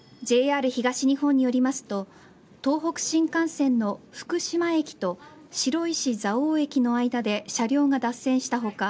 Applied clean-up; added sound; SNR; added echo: none; none; none; none.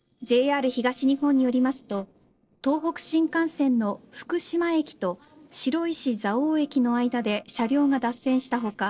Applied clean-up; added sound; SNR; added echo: neural separator model SepFormer DNS4.